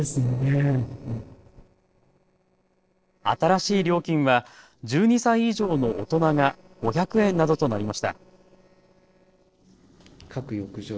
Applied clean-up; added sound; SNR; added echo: neural separator model SepFormer DNS4.